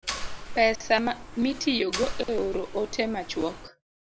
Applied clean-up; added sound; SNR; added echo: none; Mechanisms; 8 dB; none.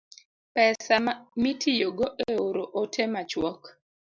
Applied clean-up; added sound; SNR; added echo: none; none; none; none.